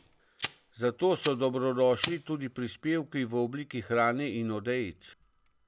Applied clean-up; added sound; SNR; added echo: none; Fire; 1 dB; none.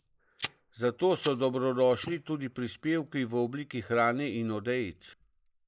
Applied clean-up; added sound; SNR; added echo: neural mask model Resemble Enhance denoiser.